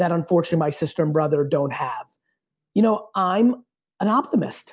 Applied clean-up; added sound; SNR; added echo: none; none; none; none.